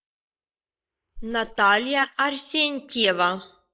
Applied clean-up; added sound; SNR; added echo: neural mask model Resemble Enhance denoiser.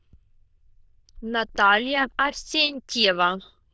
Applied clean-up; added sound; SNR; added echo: neural diffusion model UNIVERSE++.